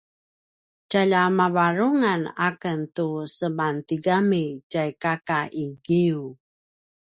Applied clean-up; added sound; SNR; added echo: none; none; none; none.